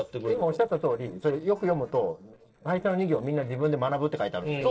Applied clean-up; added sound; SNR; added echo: neural separator model SepFormer DNS4.